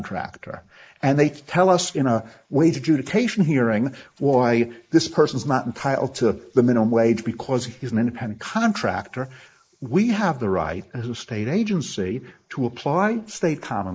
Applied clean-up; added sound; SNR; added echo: neural mask model Resemble Enhance denoiser.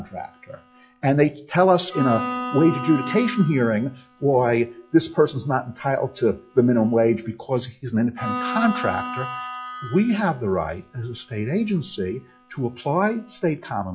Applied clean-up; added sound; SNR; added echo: classical method log-MMSE.